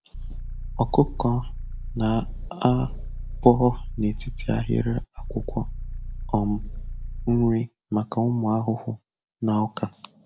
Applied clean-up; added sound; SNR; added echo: none; Idling / Car; 6 dB; none.